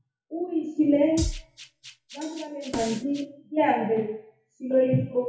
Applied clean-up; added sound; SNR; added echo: classical method WPE with log-MMSE.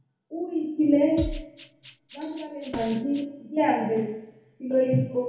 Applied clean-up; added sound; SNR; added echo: none; Drum kit; 10 dB; reverberation time 2.0 s.